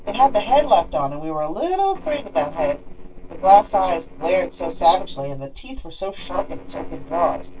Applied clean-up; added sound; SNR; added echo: neural separator model SepFormer DNS4.